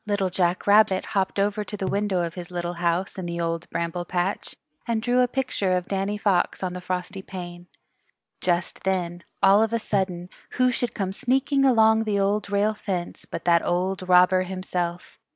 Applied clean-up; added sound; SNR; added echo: none; Hi-hat; 17 dB; none.